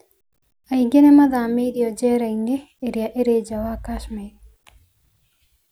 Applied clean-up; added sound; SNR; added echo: none; none; none; none.